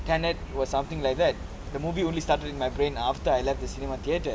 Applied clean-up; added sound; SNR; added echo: none; none; none; none.